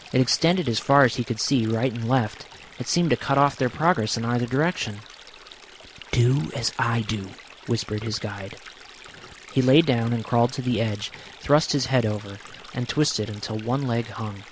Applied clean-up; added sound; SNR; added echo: none; Stream; 20 dB; none.